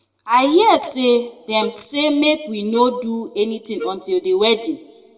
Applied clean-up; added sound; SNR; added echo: none; Wind instrument, woodwind instrument; 13 dB; reverberation time 1.1 s.